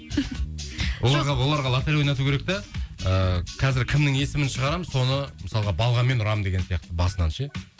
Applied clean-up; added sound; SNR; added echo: none; none; none; none.